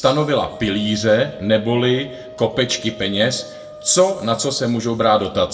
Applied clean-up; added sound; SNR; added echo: none; Wind instrument, woodwind instrument; 19 dB; reverberation time 0.5 s.